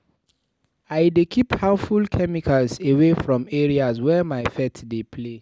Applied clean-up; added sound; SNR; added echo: none; none; none; none.